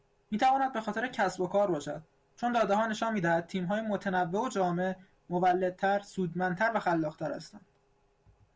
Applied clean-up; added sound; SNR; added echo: none; none; none; none.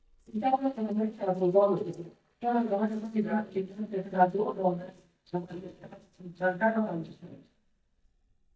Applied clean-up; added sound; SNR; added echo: neural mask model DeepFilterNet 3.